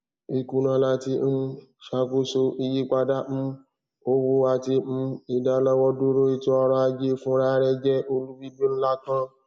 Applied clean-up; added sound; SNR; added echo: none; none; none; none.